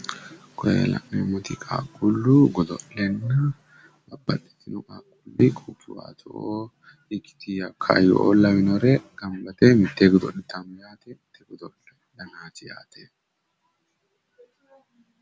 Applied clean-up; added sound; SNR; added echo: none; none; none; none.